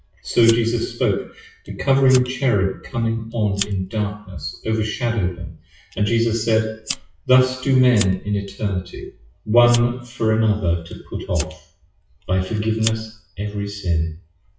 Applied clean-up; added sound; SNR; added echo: classical method WPE with log-MMSE.